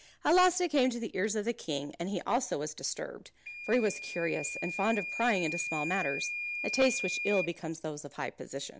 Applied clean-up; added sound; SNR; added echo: none; Microwave oven / Alarm; 9 dB; none.